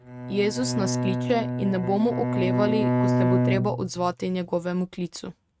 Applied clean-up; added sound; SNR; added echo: neural mask model RNNoise.